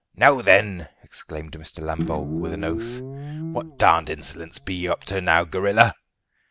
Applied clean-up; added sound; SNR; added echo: none; Guitar; 9 dB; none.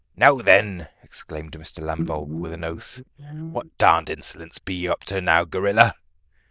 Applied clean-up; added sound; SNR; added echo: neural diffusion model UNIVERSE++.